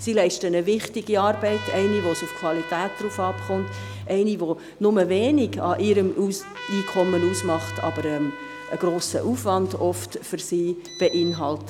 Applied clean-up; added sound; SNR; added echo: none; Engine + Trumpet; 12 dB; none.